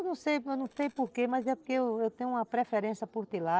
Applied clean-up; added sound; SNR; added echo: neural separator model SepFormer DNS4.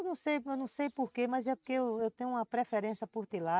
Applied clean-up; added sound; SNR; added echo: neural mask model RNNoise.